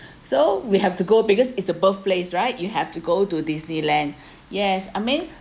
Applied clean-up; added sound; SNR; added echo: none; none; none; none.